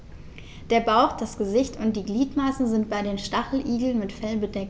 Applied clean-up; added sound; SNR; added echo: none; none; none; none.